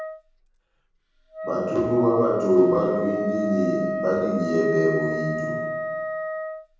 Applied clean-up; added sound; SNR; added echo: none; Wind instrument, woodwind instrument; 5 dB; reverberation time 1.3 s.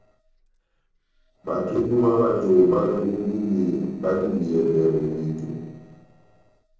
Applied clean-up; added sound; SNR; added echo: neural separator model SepFormer DNS4.